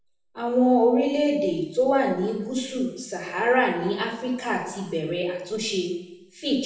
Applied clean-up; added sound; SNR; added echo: none; none; none; reverberation time 0.8 s.